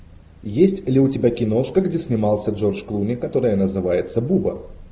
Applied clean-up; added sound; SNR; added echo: none; none; none; none.